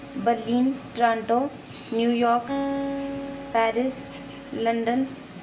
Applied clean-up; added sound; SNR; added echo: none; Acoustic guitar; 10 dB; reverberation time 0.7 s.